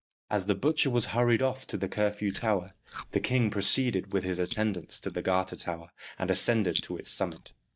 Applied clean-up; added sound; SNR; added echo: neural mask model DeepFilterNet 3.